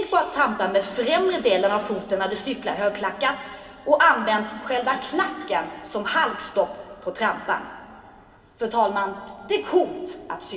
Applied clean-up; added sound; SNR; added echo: none; none; none; reverberation time 2.3 s.